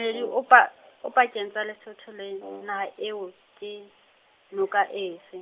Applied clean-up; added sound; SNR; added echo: none; Brass instrument; 19 dB; none.